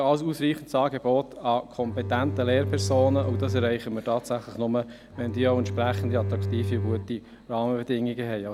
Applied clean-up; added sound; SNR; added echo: none; Bowed string instrument; 3 dB; none.